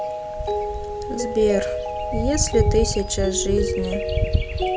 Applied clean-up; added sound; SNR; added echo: none; Bird vocalization, bird call, bird song + Mallet percussion; -1 dB; none.